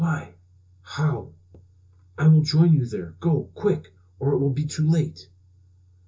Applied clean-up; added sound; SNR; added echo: none; none; none; reverberation time 0.2 s.